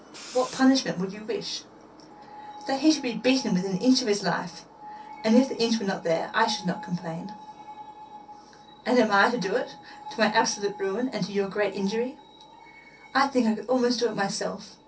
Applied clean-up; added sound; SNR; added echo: none; Screech; 18 dB; reverberation time 0.3 s.